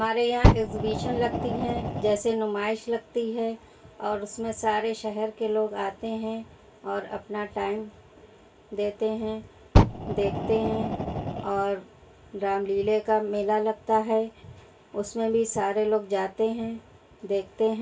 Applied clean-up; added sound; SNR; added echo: none; Fire; -2 dB; reverberation time 0.2 s.